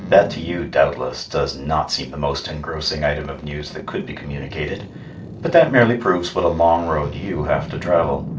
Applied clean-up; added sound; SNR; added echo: none; Boat, Water vehicle; 14 dB; reverberation time 0.3 s.